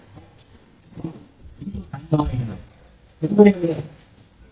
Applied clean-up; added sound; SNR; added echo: neural mask model DeepFilterNet 3.